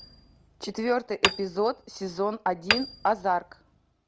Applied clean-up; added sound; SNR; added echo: none; Hammer; 4 dB; none.